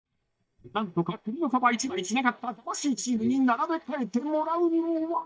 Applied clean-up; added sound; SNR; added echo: neural mask model DeepFilterNet 3.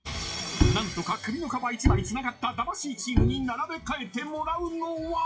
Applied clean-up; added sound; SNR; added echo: classical method WPE with log-MMSE.